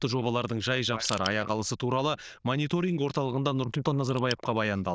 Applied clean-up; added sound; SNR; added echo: neural diffusion model UNIVERSE++.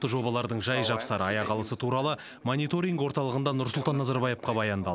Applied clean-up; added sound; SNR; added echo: none; none; none; none.